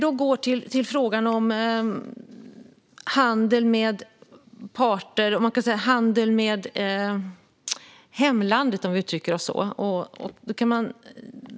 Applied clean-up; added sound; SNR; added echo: none; none; none; none.